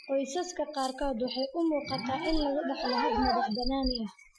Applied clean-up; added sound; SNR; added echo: classical method Wiener filter.